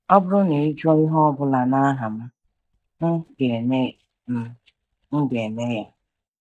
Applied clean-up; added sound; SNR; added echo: neural mask model DeepFilterNet 3.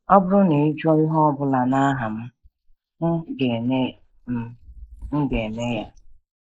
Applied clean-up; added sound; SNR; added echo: neural mask model Resemble Enhance denoiser.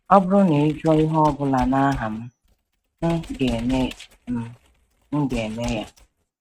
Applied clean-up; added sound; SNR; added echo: neural mask model RNNoise.